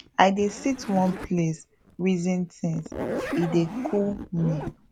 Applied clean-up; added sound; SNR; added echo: none; Zipper (clothing); 9 dB; none.